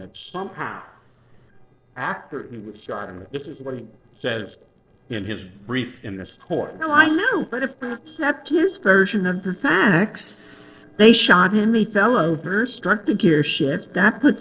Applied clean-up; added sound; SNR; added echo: neural separator model SepFormer DNS4.